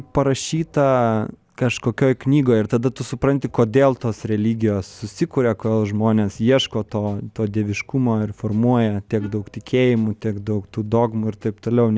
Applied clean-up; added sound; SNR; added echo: none; Wind instrument, woodwind instrument; 20 dB; none.